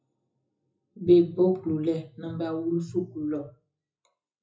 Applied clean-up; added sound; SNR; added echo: classical method WPE with log-MMSE.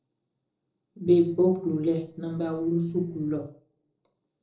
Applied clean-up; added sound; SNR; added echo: neural separator model SepFormer DNS4.